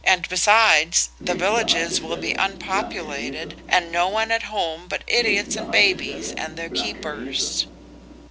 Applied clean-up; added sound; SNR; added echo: none; Train; 10 dB; none.